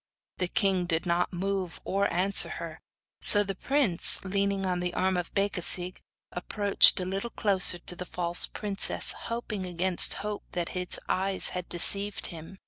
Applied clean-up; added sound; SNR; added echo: none; none; none; none.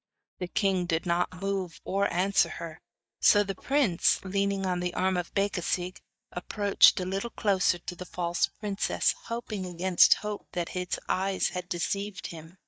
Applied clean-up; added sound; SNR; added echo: neural mask model DeepFilterNet 3.